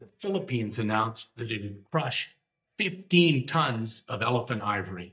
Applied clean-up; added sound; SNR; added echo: neural mask model DeepFilterNet 3.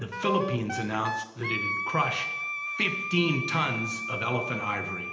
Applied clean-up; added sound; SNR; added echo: none; Wind instrument, woodwind instrument; 3 dB; reverberation time 0.9 s.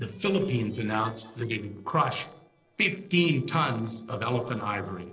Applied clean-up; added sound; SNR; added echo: neural separator model SepFormer DNS4.